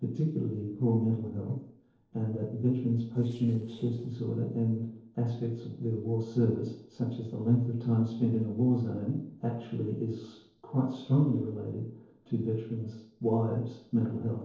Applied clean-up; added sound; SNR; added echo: neural separator model SepFormer DNS4.